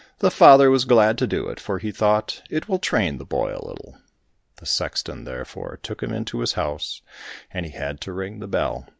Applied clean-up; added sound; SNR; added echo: none; none; none; none.